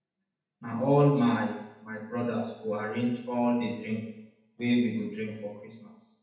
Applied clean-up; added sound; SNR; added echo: none; none; none; reverberation time 0.8 s.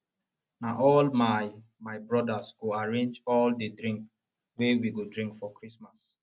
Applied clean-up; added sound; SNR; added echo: none; none; none; none.